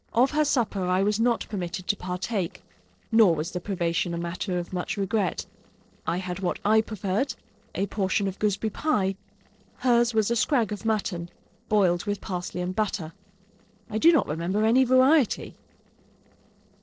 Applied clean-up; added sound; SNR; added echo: neural separator model SepFormer DNS4.